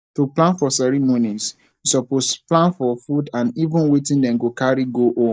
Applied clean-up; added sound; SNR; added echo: neural mask model DeepFilterNet 3.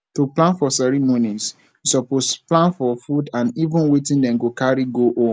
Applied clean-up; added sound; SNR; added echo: none; none; none; none.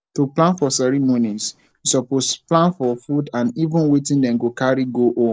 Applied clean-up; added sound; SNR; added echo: neural separator model SepFormer DNS4.